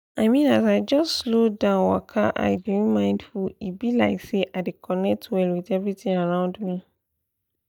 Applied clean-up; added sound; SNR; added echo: neural mask model DeepFilterNet 3.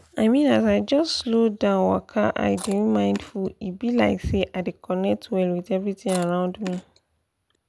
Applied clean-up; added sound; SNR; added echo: none; Chewing, mastication; 16 dB; none.